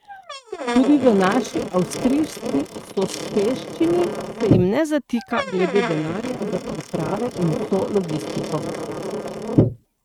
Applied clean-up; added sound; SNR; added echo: neural mask model RNNoise.